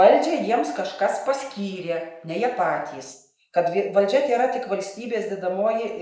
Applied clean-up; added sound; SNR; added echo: neural mask model Resemble Enhance denoiser.